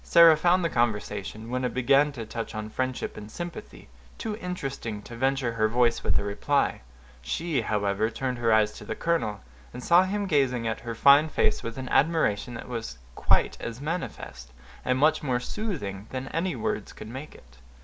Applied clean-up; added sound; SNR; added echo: none; none; none; none.